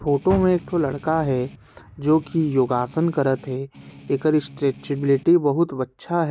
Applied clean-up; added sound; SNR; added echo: none; Car + Strum; 18 dB; none.